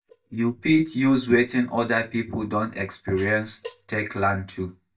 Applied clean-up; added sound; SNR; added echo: neural mask model DeepFilterNet 3.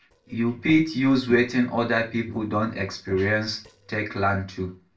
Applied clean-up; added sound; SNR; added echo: neural separator model SepFormer DNS4.